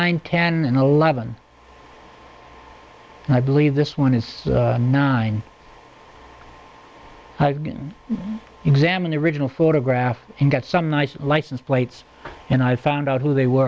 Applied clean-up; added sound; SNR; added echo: none; none; none; none.